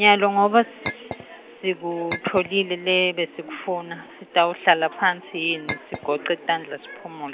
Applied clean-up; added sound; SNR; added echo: none; Chink, clink; 12 dB; none.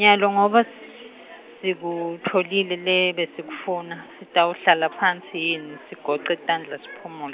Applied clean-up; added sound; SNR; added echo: none; none; none; none.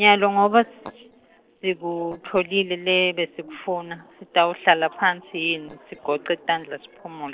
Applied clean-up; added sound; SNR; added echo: neural separator model SepFormer DNS4.